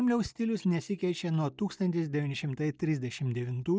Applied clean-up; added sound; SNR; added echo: neural mask model DeepFilterNet 3.